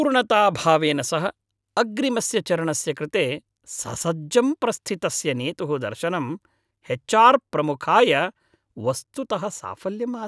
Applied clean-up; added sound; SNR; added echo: none; none; none; none.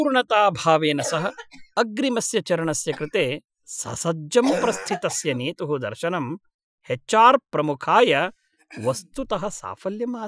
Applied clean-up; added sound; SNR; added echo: classical method Wiener filter.